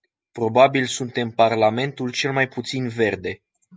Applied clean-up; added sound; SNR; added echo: none; none; none; none.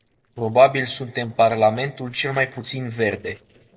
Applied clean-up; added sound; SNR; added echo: neural separator model SepFormer DNS4.